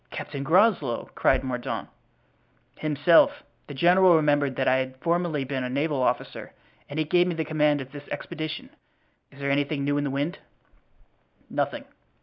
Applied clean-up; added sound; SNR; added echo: none; none; none; none.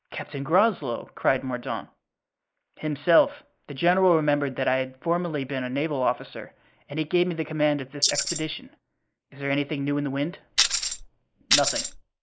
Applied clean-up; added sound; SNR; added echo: neural mask model Resemble Enhance denoiser.